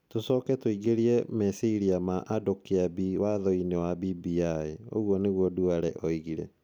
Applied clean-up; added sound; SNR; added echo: none; none; none; none.